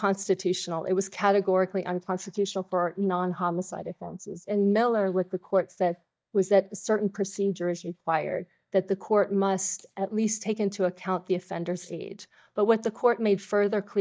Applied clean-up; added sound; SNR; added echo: neural mask model DeepFilterNet 3.